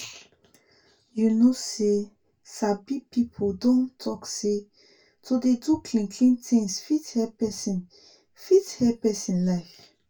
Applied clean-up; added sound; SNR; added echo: none; none; none; reverberation time 0.2 s.